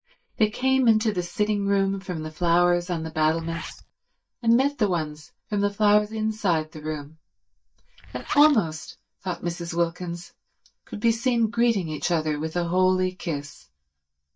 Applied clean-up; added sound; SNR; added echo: neural mask model DeepFilterNet 3.